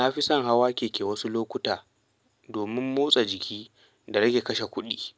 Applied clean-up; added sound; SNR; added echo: none; none; none; none.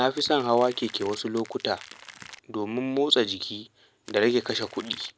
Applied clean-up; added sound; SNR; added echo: none; Crackle; 20 dB; none.